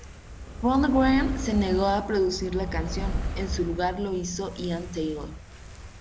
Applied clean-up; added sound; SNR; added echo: none; Fire; 7 dB; none.